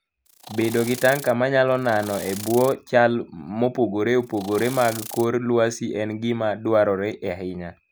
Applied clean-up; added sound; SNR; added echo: none; Insect; 15 dB; none.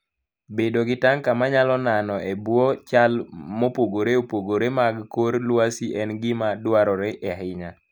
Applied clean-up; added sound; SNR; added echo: none; none; none; none.